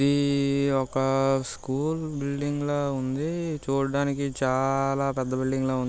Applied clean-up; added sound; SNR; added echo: none; none; none; none.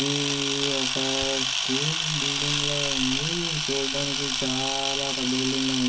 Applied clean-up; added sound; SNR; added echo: none; Camera; -3 dB; reverberation time 0.3 s.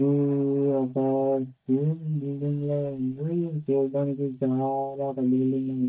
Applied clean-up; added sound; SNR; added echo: neural mask model DeepFilterNet 3.